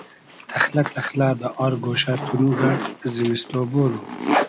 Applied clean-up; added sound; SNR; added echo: none; Zipper (clothing); 6 dB; none.